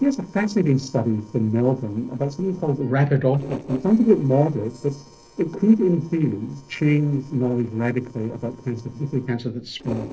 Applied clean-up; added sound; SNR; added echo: neural separator model SepFormer DNS4.